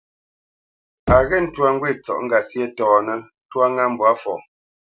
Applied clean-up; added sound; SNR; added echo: none; Knock; 11 dB; none.